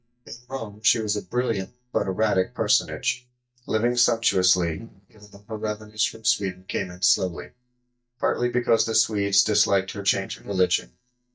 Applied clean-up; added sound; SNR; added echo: neural mask model DeepFilterNet 3.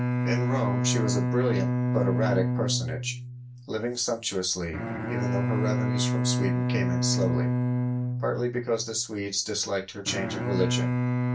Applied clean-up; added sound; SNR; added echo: none; Bowed string instrument; -3 dB; reverberation time 0.2 s.